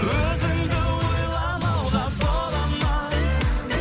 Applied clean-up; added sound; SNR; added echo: none; Snare drum; 16 dB; none.